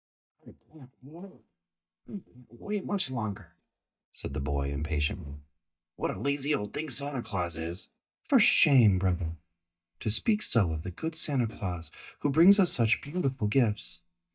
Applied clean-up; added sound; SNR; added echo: neural mask model DeepFilterNet 3.